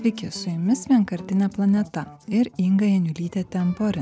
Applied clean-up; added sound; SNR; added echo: none; none; none; none.